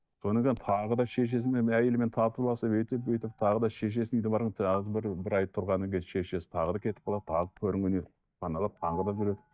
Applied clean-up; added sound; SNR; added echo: neural mask model DeepFilterNet 3.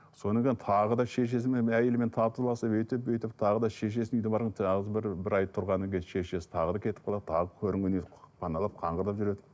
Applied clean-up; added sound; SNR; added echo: none; none; none; none.